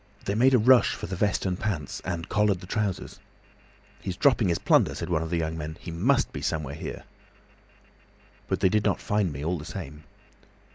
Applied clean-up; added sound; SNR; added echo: none; none; none; none.